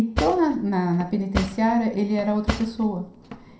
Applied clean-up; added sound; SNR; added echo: none; Cutlery, silverware / Drawer open or close; 9 dB; reverberation time 0.5 s.